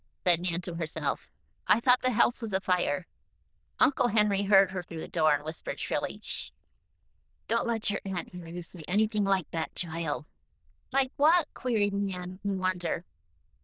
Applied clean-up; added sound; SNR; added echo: neural diffusion model UNIVERSE++.